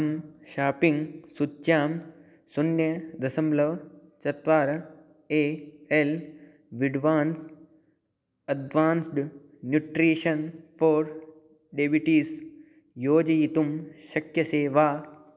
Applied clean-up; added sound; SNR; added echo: none; none; none; none.